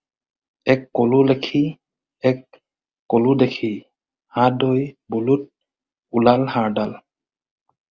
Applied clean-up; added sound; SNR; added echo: none; none; none; none.